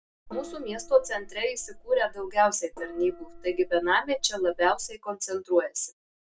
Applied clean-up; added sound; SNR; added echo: none; Gong; 16 dB; none.